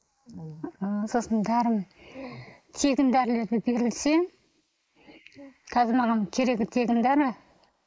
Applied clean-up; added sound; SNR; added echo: neural mask model Resemble Enhance denoiser.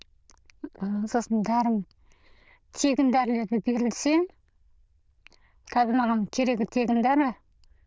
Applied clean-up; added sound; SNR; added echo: neural diffusion model UNIVERSE++.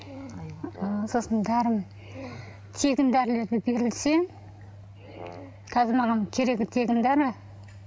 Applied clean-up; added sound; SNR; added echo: none; Brass instrument; 19 dB; none.